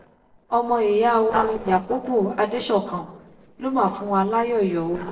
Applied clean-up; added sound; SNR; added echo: neural separator model SepFormer DNS4.